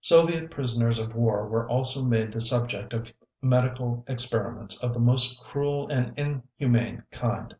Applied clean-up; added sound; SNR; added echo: none; none; none; none.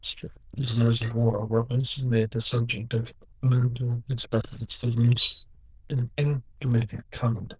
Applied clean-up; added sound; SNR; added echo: neural diffusion model UNIVERSE++.